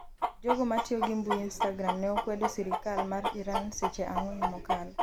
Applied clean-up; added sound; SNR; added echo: none; Chicken, rooster; 0 dB; none.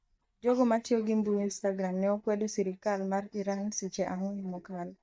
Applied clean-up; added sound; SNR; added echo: neural mask model DeepFilterNet 3.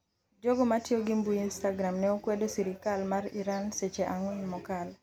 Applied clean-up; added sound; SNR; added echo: none; none; none; none.